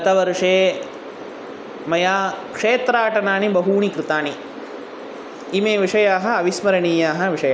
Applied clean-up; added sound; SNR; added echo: none; none; none; none.